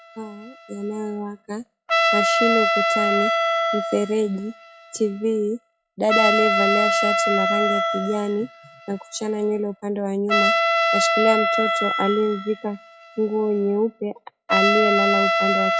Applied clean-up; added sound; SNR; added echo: classical method log-MMSE.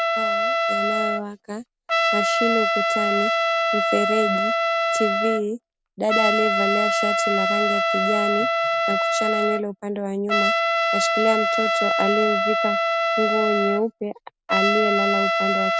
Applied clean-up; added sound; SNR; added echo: none; Trumpet; -5 dB; none.